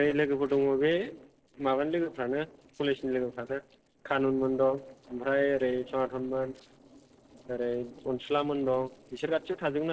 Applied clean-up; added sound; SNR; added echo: neural separator model SepFormer DNS4.